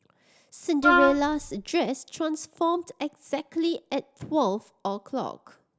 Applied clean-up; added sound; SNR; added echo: none; Wind instrument, woodwind instrument; -3 dB; none.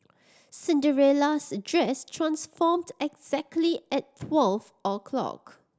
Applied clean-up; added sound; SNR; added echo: none; none; none; none.